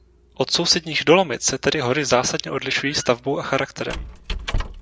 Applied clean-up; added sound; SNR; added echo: none; Squeak; 12 dB; none.